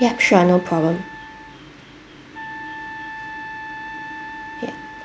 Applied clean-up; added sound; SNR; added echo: none; Wind instrument, woodwind instrument; 12 dB; none.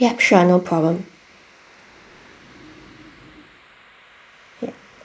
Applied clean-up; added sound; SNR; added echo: neural mask model Resemble Enhance denoiser.